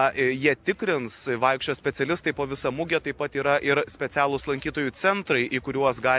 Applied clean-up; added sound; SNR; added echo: none; none; none; none.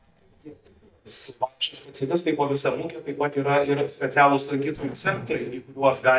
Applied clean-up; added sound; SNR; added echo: neural mask model DeepFilterNet 3.